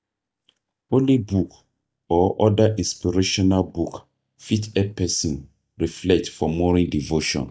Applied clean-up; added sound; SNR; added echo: neural mask model DeepFilterNet 3.